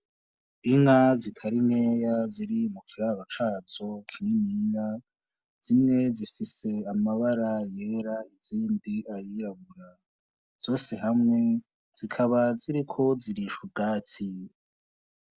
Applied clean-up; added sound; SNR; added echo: none; none; none; none.